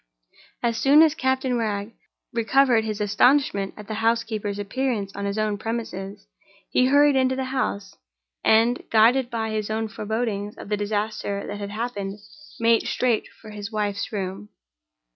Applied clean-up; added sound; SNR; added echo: none; none; none; none.